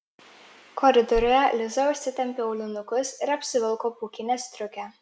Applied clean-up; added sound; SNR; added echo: none; Bird; 18 dB; none.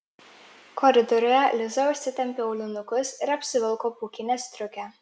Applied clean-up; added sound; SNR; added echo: none; none; none; none.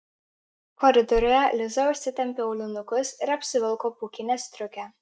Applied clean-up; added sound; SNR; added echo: neural mask model DeepFilterNet 3.